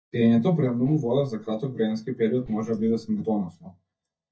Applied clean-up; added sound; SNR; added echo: neural mask model DeepFilterNet 3.